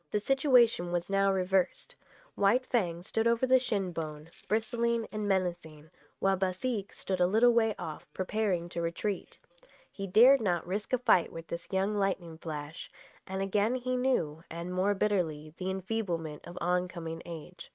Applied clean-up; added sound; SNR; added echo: neural mask model RNNoise.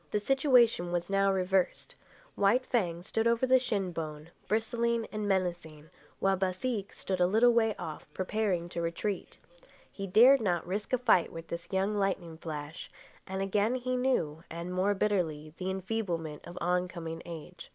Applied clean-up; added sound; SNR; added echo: none; none; none; none.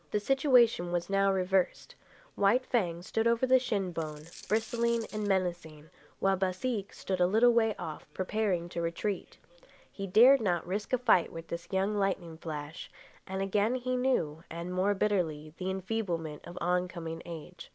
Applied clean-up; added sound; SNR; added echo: none; Coin (dropping); 20 dB; none.